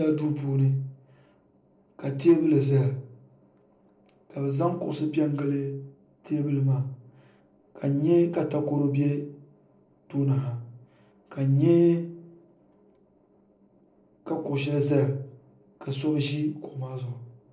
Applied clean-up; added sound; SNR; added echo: none; none; none; reverberation time 0.5 s.